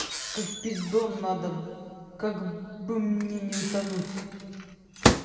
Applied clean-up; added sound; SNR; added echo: none; Microwave oven; 1 dB; reverberation time 2.4 s.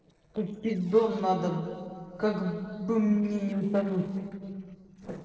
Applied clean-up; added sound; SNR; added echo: neural separator model SepFormer DNS4.